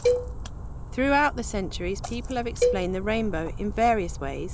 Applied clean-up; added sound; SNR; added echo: none; Splash, splatter + Cowbell; 2 dB; none.